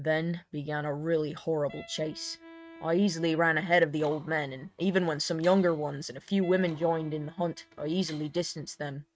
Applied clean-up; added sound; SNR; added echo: neural mask model RNNoise.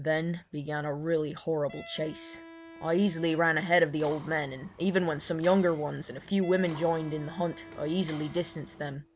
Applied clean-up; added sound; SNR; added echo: none; Mechanisms + Wind instrument, woodwind instrument; 19 dB; none.